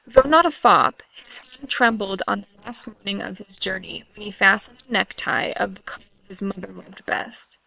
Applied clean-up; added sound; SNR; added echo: neural separator model SepFormer WHAM!.